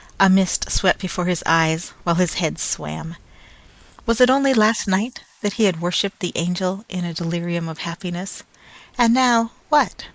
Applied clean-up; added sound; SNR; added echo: neural mask model Resemble Enhance denoiser.